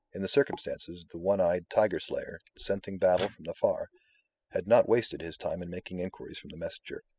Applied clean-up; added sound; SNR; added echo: classical method spectral subtraction.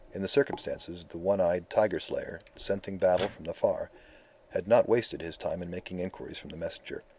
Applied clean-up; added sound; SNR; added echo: none; Microwave oven; 19 dB; none.